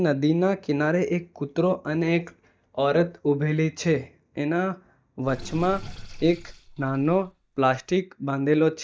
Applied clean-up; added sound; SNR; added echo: neural mask model DeepFilterNet 3.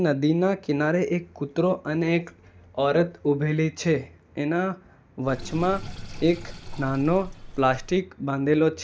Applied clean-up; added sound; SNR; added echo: none; Sink (filling or washing); 16 dB; none.